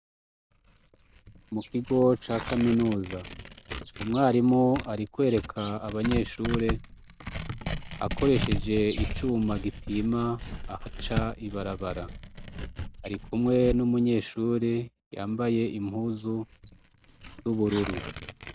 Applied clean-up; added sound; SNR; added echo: none; Tearing; 9 dB; none.